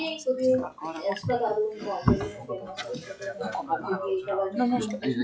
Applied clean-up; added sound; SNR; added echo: classical method WPE with log-MMSE.